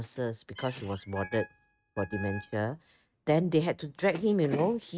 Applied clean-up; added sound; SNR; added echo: neural mask model RNNoise.